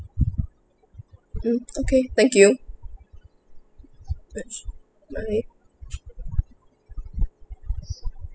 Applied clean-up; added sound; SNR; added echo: classical method spectral subtraction.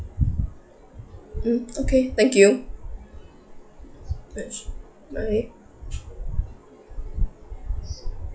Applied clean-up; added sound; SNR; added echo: classical method log-MMSE.